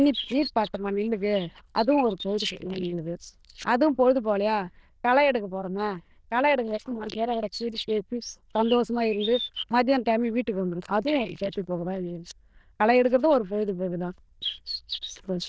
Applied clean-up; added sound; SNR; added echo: neural diffusion model UNIVERSE++.